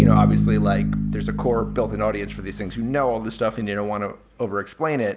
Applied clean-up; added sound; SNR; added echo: none; Bass guitar; -1 dB; none.